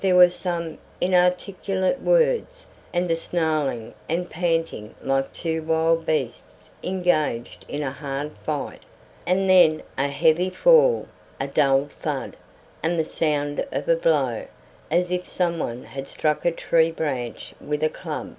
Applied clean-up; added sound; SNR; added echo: none; none; none; none.